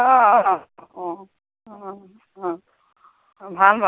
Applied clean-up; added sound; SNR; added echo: none; none; none; none.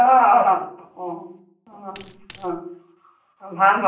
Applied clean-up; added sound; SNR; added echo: none; Coin (dropping); 14 dB; reverberation time 0.6 s.